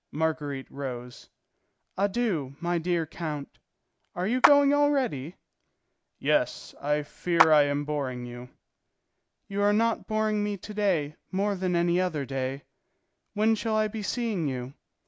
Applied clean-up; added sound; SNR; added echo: none; Clapping; 3 dB; none.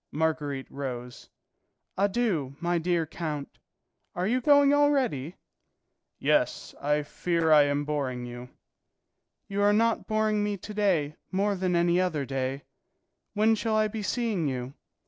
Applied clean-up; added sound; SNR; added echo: neural separator model SepFormer DNS4.